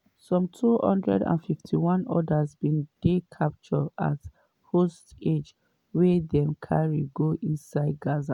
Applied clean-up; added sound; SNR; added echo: none; none; none; none.